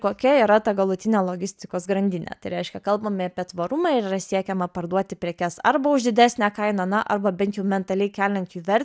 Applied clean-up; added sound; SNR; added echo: none; none; none; none.